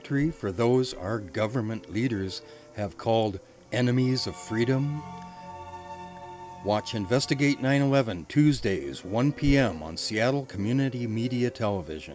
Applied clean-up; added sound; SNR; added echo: none; none; none; none.